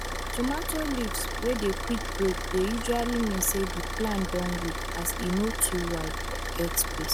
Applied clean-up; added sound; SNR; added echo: none; Idling / Car; 2 dB; none.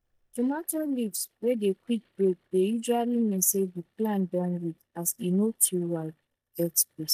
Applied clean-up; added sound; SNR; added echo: neural mask model DeepFilterNet 3.